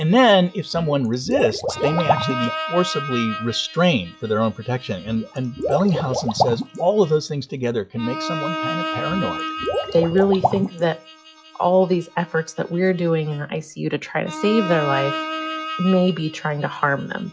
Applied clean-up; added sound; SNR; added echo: classical method log-MMSE.